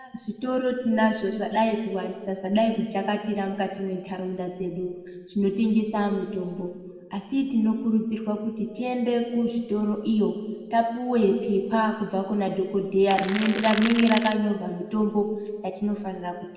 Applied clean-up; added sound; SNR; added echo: none; Crackle; 5 dB; reverberation time 1.4 s.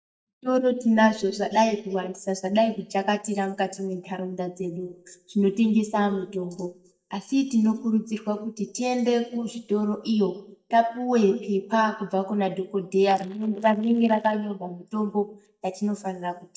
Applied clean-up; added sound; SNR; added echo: neural mask model DeepFilterNet 3.